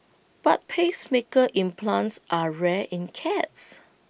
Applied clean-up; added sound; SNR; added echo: none; none; none; none.